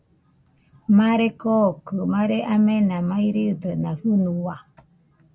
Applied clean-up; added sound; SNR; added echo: none; none; none; none.